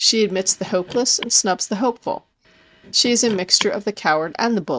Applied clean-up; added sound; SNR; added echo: neural mask model RNNoise.